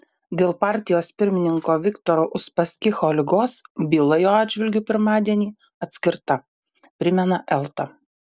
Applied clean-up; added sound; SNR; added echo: none; none; none; none.